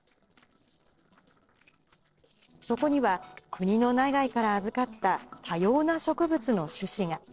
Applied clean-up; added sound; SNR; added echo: neural separator model SepFormer DNS4.